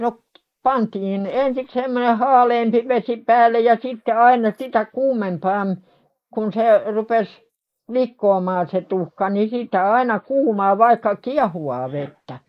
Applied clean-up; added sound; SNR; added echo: neural mask model Resemble Enhance denoiser.